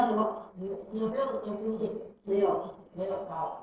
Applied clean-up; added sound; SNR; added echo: neural separator model SepFormer DNS4.